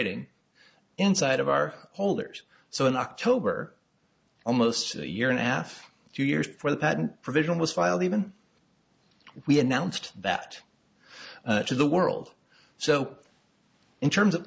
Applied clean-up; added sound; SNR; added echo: none; none; none; none.